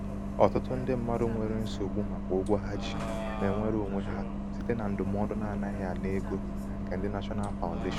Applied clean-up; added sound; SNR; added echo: none; Bus; 2 dB; none.